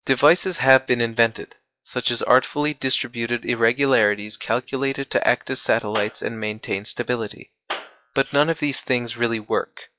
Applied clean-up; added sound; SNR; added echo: classical method log-MMSE.